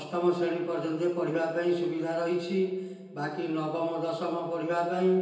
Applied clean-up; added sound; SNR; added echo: none; none; none; reverberation time 0.9 s.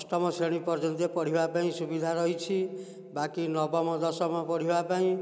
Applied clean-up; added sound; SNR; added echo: none; none; none; none.